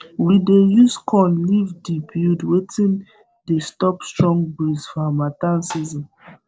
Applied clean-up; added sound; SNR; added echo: neural separator model SepFormer DNS4.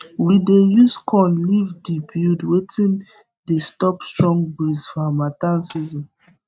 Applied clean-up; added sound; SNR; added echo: neural mask model RNNoise.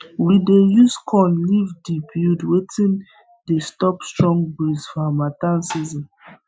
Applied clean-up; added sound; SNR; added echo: classical method Wiener filter.